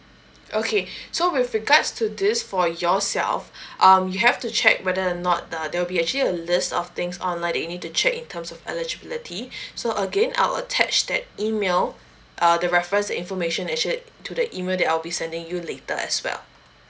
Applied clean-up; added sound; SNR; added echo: none; none; none; none.